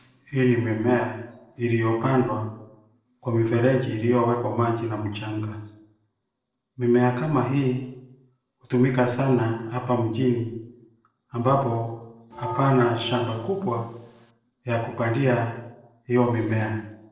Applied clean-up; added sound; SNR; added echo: neural separator model SepFormer DNS4.